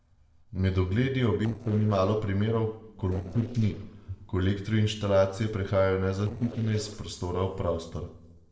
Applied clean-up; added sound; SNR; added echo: neural separator model SepFormer DNS4.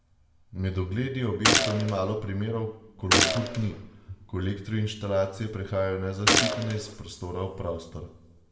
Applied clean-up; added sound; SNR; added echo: none; Gunshot, gunfire; -3 dB; reverberation time 0.7 s.